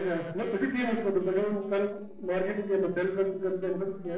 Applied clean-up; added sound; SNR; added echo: neural separator model SepFormer DNS4.